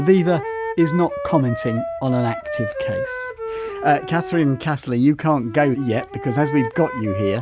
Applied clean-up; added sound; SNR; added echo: none; Wind instrument, woodwind instrument; 9 dB; none.